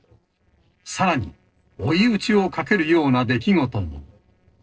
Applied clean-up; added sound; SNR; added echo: neural separator model SepFormer DNS4.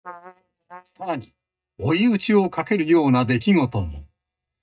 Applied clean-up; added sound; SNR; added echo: neural mask model DeepFilterNet 3.